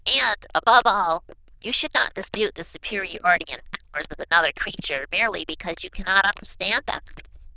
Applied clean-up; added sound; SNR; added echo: neural diffusion model UNIVERSE++.